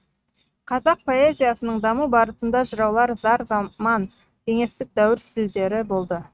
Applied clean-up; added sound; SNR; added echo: neural mask model RNNoise.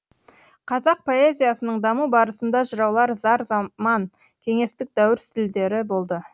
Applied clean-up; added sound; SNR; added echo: none; none; none; none.